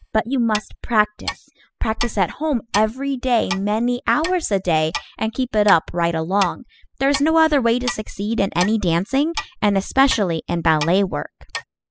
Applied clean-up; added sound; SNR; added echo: classical method spectral subtraction.